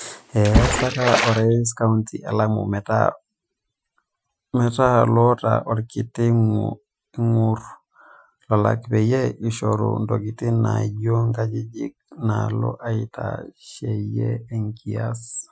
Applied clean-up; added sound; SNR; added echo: classical method Wiener filter.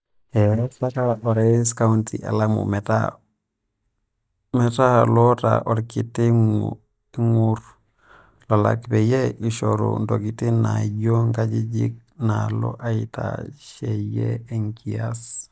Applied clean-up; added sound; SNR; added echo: neural mask model DeepFilterNet 3.